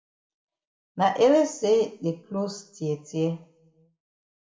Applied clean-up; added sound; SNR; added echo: none; none; none; reverberation time 0.5 s.